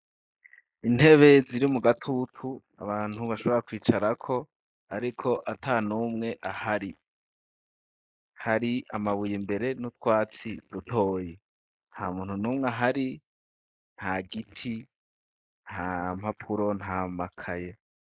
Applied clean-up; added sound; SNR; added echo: neural mask model Resemble Enhance denoiser.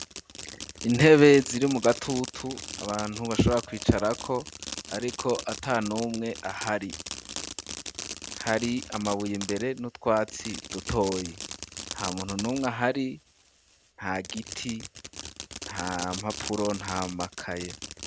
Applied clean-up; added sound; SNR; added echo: none; Fireworks; 12 dB; none.